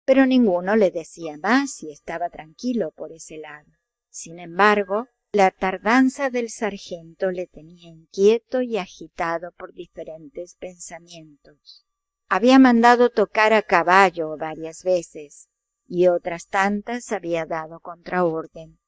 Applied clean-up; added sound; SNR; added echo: neural mask model DeepFilterNet 3.